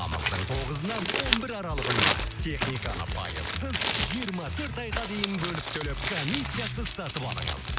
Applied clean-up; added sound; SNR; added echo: none; Crumpling, crinkling; 1 dB; none.